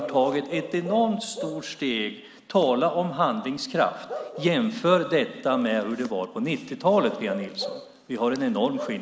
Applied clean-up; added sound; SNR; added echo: none; Bark / Livestock, farm animals, working animals; 13 dB; none.